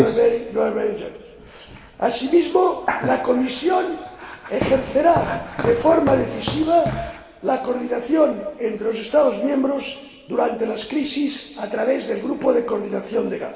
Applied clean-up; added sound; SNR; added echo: none; Walk, footsteps; 9 dB; reverberation time 2.1 s.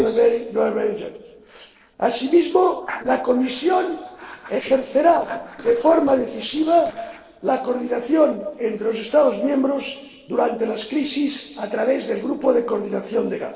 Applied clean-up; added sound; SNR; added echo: neural separator model SepFormer DNS4.